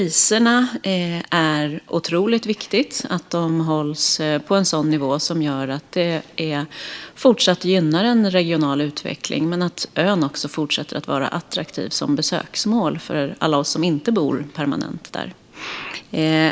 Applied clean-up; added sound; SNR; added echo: neural mask model Resemble Enhance denoiser.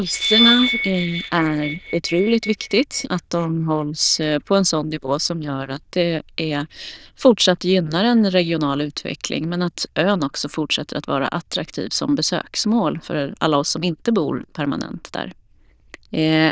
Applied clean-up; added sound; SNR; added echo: neural diffusion model UNIVERSE++.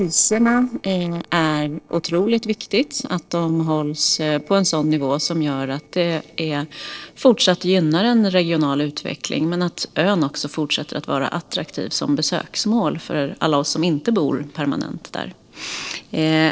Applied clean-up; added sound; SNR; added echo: neural separator model SepFormer DNS4.